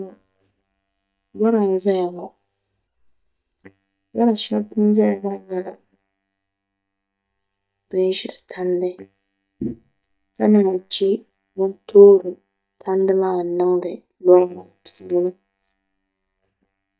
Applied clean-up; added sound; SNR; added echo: neural mask model DeepFilterNet 3.